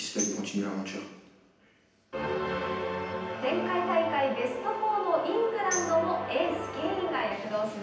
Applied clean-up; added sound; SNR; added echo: none; Tambourine; 10 dB; reverberation time 0.9 s.